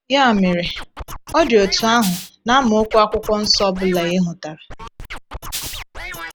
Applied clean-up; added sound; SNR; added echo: none; Rattle (instrument) + Scratching (performance technique); 12 dB; none.